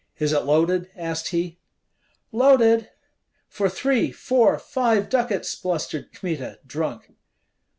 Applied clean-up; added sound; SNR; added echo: none; none; none; none.